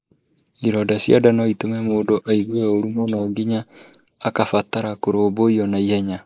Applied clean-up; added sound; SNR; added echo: neural mask model Resemble Enhance denoiser.